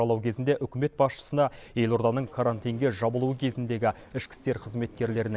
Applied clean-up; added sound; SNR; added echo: none; none; none; none.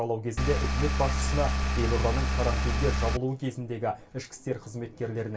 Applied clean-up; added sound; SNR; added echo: none; Engine; -4 dB; reverberation time 0.2 s.